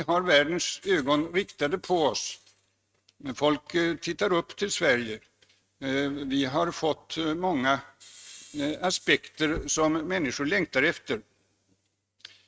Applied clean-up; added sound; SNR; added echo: neural mask model RNNoise.